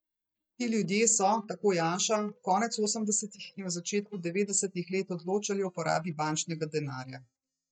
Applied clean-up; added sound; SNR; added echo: neural mask model DeepFilterNet 3.